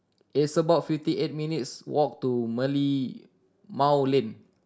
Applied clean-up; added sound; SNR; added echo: none; none; none; none.